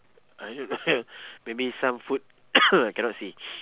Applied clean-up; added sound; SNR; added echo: none; none; none; none.